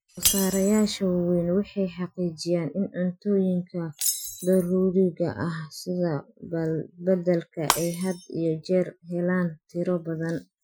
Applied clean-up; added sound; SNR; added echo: classical method Wiener filter.